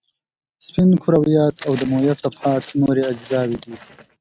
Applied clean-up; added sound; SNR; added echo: neural mask model RNNoise.